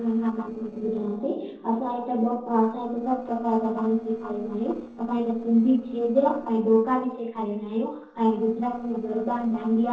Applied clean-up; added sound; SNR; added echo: neural separator model SepFormer DNS4.